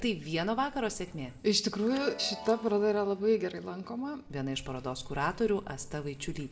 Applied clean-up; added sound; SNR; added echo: none; Chime; 19 dB; reverberation time 0.9 s.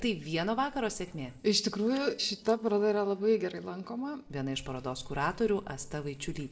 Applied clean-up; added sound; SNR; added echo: neural separator model SepFormer DNS4.